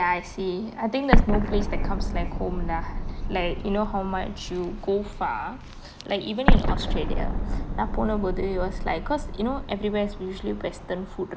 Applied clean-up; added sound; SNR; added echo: none; Explosion; -3 dB; none.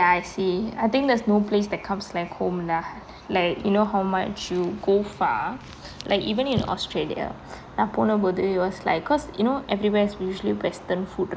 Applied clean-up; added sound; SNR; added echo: none; none; none; none.